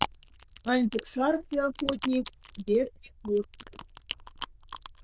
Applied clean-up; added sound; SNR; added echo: neural diffusion model UNIVERSE++.